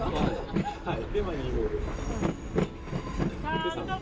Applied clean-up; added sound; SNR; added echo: none; Train; -4 dB; reverberation time 0.2 s.